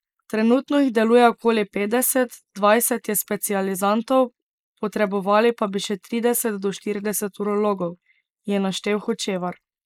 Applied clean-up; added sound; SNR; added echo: neural mask model Resemble Enhance denoiser.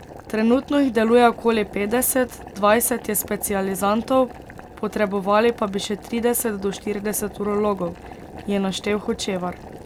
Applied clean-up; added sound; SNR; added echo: none; Boiling; 17 dB; none.